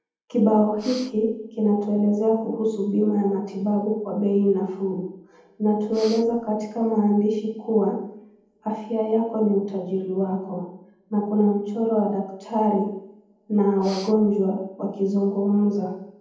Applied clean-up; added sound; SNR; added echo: none; Breathing; 20 dB; reverberation time 0.8 s.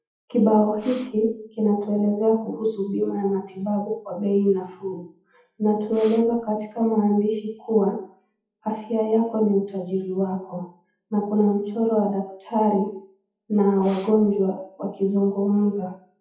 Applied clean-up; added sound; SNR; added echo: classical method WPE with log-MMSE.